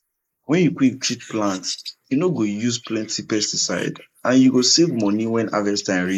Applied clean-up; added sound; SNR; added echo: neural mask model Resemble Enhance denoiser.